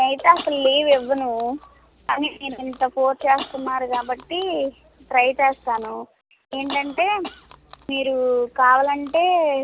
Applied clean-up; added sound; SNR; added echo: none; Chewing, mastication / Cough; 18 dB; none.